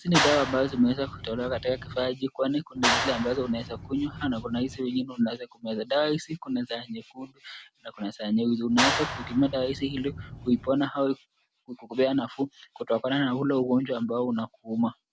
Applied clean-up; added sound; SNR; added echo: none; Clapping; 3 dB; none.